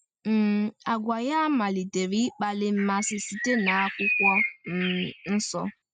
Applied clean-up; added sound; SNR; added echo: neural mask model RNNoise.